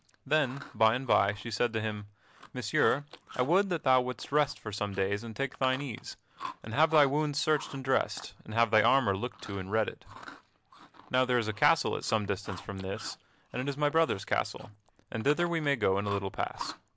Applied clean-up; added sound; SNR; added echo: none; Chewing, mastication; 18 dB; none.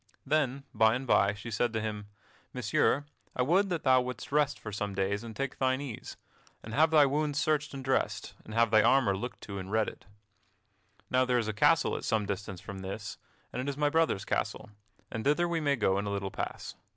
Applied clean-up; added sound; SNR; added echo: none; none; none; none.